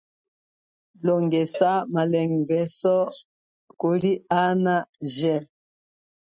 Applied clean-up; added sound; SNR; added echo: classical method Wiener filter.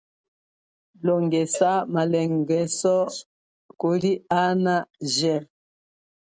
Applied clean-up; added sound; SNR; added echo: none; Cowbell; 19 dB; none.